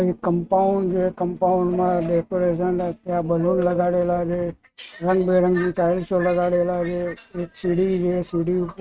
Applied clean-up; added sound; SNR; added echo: neural mask model RNNoise.